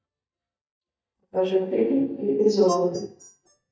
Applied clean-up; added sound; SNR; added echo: neural mask model DeepFilterNet 3.